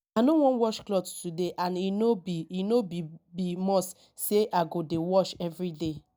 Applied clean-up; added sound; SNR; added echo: none; none; none; none.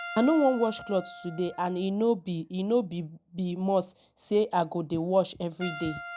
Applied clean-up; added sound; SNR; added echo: none; Trumpet; 16 dB; none.